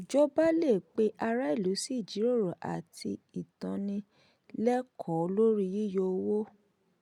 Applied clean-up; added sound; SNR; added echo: none; none; none; none.